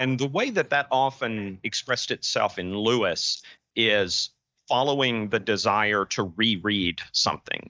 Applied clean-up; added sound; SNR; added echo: neural mask model DeepFilterNet 3.